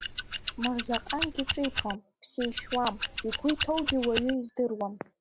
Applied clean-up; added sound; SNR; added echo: none; Scissors; 3 dB; none.